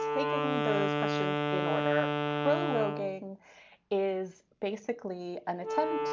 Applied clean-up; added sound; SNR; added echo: none; Wind instrument, woodwind instrument; -1 dB; none.